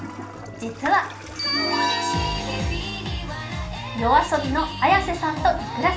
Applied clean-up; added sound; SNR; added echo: none; Toilet flush; 16 dB; reverberation time 0.4 s.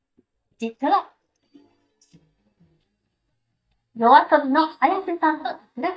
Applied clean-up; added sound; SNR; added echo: neural mask model DeepFilterNet 3.